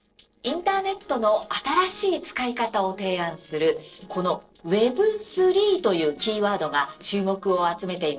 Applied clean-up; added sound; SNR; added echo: neural separator model SepFormer DNS4.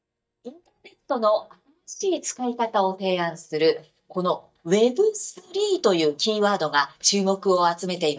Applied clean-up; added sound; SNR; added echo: neural mask model DeepFilterNet 3.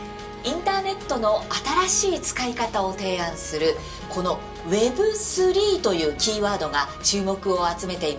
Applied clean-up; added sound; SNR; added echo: none; Accelerating, revving, vroom; 19 dB; reverberation time 0.2 s.